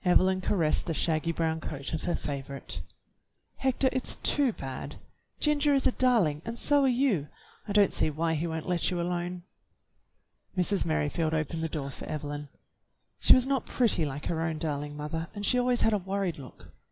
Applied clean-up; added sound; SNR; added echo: neural mask model Resemble Enhance denoiser.